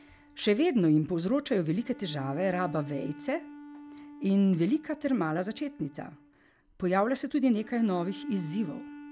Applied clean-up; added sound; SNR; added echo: none; Bowed string instrument; 18 dB; none.